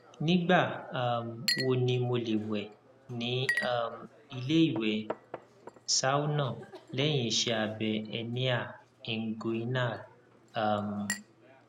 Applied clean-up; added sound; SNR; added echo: none; Chink, clink; 12 dB; none.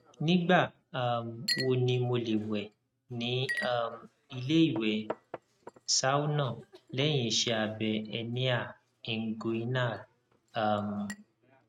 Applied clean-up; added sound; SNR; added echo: neural mask model RNNoise.